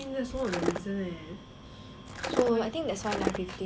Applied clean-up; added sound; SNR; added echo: none; Skateboard; 1 dB; none.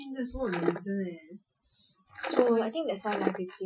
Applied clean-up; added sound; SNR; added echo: classical method Wiener filter.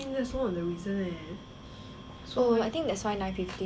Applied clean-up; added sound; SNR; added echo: none; none; none; none.